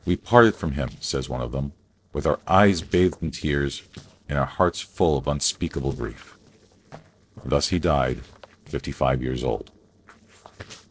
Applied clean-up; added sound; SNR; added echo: neural separator model SepFormer DNS4.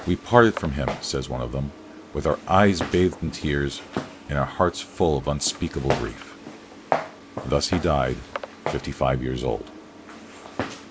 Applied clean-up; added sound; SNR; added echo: none; Walk, footsteps; 9 dB; none.